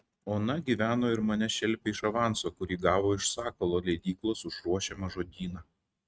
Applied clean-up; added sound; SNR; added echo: neural mask model RNNoise.